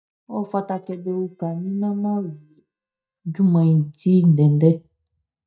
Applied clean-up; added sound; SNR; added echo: neural mask model DeepFilterNet 3.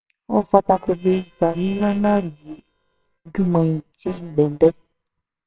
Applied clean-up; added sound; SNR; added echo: neural separator model SepFormer WHAMR!.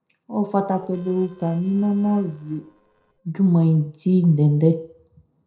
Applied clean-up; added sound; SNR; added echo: neural separator model SepFormer DNS4.